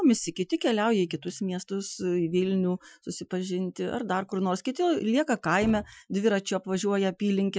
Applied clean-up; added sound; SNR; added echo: classical method Wiener filter.